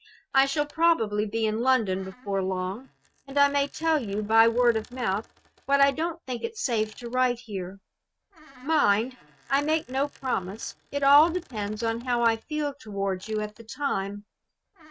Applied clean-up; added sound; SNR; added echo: neural mask model RNNoise.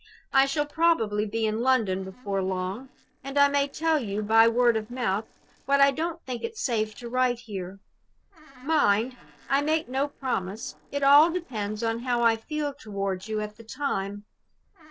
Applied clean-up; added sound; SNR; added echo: neural separator model SepFormer DNS4.